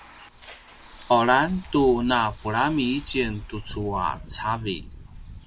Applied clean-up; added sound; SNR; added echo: none; Bus; 15 dB; none.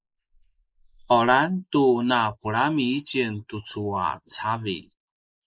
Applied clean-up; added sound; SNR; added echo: neural mask model Resemble Enhance denoiser.